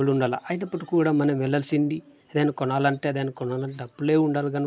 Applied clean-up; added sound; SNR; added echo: none; none; none; none.